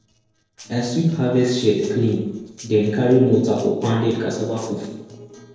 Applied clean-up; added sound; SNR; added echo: neural separator model SepFormer DNS4.